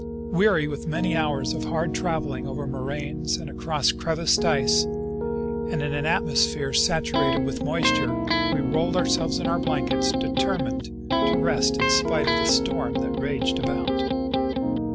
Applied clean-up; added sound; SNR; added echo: none; Electric guitar + Piano; -2 dB; none.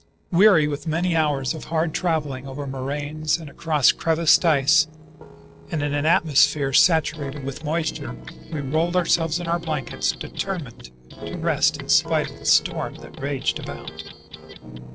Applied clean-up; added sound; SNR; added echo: neural separator model SepFormer DNS4.